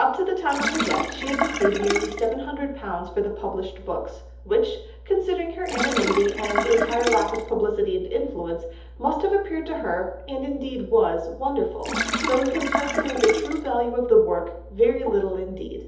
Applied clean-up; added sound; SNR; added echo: none; Sink (filling or washing); 4 dB; reverberation time 0.8 s.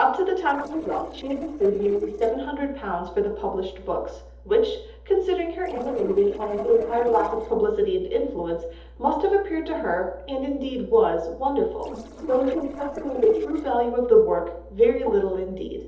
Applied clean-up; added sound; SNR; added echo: neural separator model SepFormer DNS4.